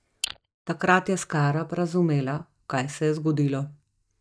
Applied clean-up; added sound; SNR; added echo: neural mask model DeepFilterNet 3.